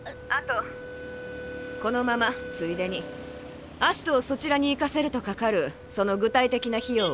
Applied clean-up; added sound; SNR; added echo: none; Motor vehicle (road) + Wind instrument, woodwind instrument; 11 dB; none.